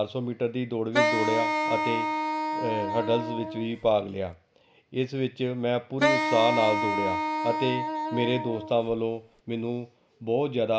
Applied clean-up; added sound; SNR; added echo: none; Wind instrument, woodwind instrument; 0 dB; none.